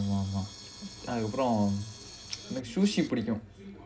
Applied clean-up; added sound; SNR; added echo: none; Camera; 18 dB; reverberation time 0.3 s.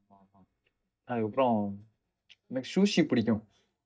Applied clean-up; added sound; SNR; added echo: neural mask model DeepFilterNet 3.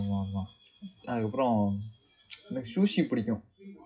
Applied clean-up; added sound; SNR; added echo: classical method WPE with log-MMSE.